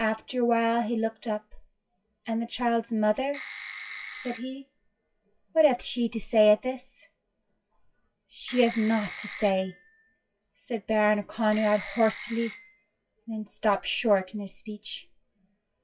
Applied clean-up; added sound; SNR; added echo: classical method WPE with log-MMSE.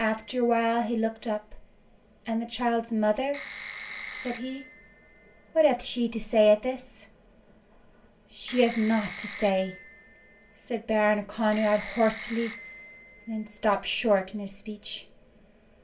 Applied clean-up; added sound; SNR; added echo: none; Telephone; 17 dB; reverberation time 0.2 s.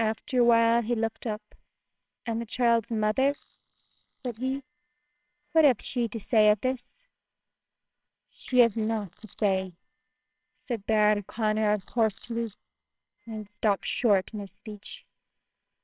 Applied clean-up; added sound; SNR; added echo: neural separator model SepFormer WHAMR!.